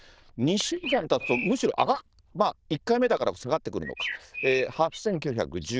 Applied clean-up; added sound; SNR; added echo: neural diffusion model UNIVERSE++.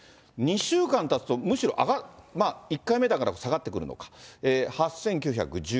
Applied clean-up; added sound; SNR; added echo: none; none; none; none.